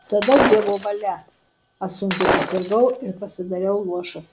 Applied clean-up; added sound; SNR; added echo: none; Shatter; 3 dB; none.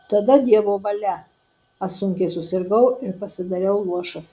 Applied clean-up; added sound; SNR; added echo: none; none; none; none.